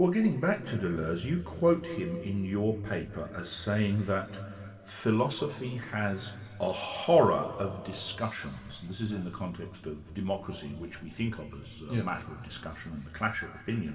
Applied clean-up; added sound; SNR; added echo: none; none; none; reverberation time 2.3 s.